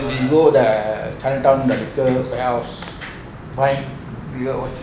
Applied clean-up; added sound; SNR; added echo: none; Thunder / Wind / Rain; 15 dB; none.